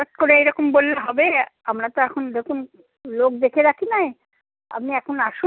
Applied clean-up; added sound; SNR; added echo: none; none; none; none.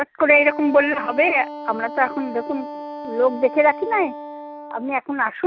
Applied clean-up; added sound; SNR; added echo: none; Wind instrument, woodwind instrument; 13 dB; none.